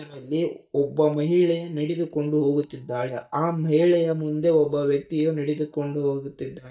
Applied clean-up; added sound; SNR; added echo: neural mask model DeepFilterNet 3.